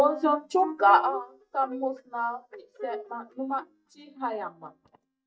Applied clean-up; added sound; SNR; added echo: neural mask model DeepFilterNet 3.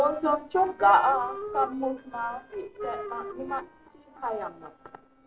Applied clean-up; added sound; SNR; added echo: neural separator model SepFormer DNS4.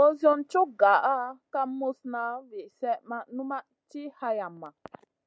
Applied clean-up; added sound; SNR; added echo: none; none; none; none.